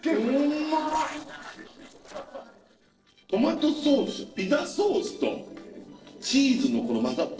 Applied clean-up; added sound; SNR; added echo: neural separator model SepFormer DNS4.